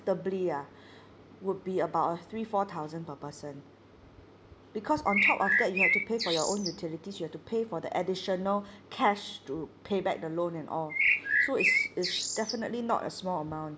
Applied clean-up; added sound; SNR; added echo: none; Bird; -4 dB; none.